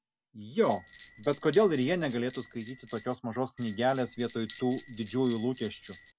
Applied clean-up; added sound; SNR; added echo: none; Bell; 13 dB; none.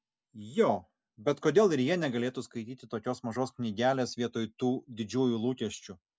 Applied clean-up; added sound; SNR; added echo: none; none; none; none.